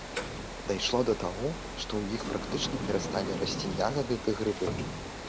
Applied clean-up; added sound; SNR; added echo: none; Sliding door + Water; 4 dB; none.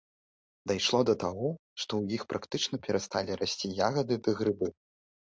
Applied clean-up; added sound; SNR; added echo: none; none; none; none.